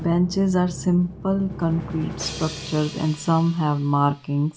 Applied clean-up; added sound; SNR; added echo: none; Drum; 13 dB; none.